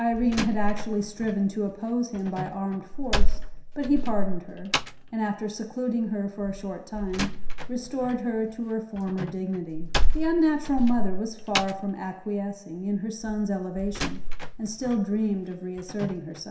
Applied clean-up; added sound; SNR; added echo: none; Slam; -2 dB; reverberation time 0.7 s.